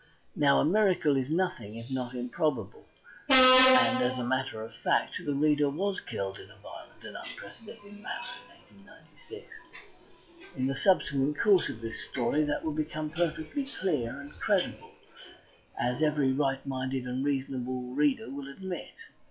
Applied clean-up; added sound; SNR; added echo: classical method log-MMSE.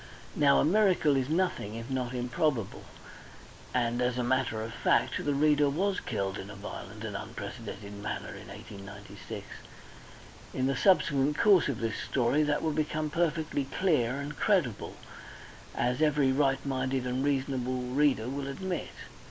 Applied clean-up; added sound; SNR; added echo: none; none; none; none.